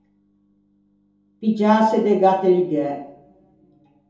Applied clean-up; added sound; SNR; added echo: none; none; none; reverberation time 2.7 s.